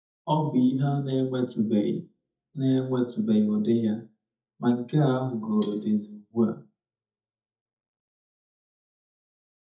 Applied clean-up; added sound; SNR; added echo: neural mask model DeepFilterNet 3.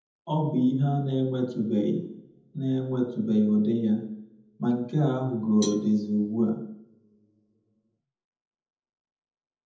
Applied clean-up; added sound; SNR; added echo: none; Cowbell; 17 dB; reverberation time 0.8 s.